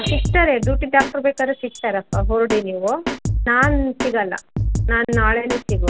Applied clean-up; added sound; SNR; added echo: none; Drum kit; 2 dB; none.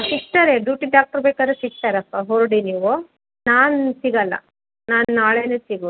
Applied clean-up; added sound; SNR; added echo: none; none; none; none.